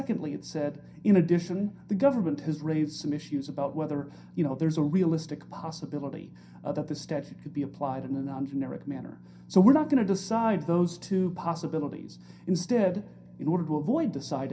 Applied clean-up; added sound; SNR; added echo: none; none; none; reverberation time 0.3 s.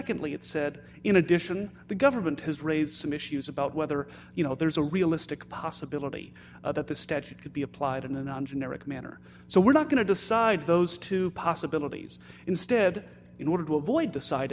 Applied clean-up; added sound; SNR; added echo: none; none; none; none.